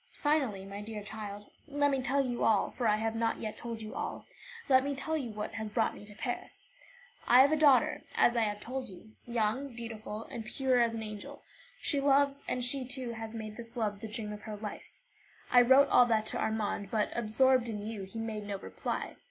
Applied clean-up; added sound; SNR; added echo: none; none; none; none.